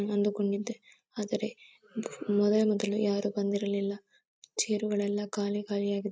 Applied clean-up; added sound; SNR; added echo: none; none; none; none.